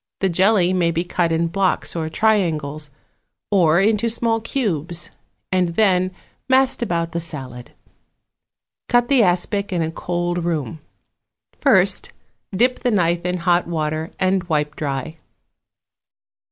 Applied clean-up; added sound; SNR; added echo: none; none; none; none.